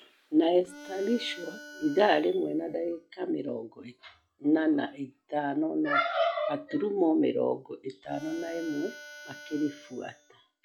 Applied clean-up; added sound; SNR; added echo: classical method log-MMSE.